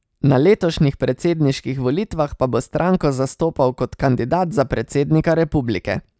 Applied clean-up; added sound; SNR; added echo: none; none; none; none.